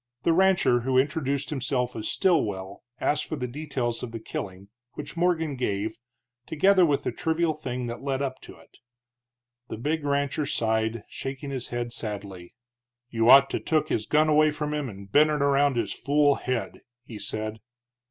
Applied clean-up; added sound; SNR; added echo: none; none; none; none.